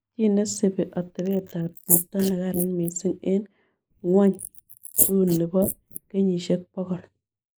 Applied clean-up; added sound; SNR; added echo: neural mask model Resemble Enhance denoiser.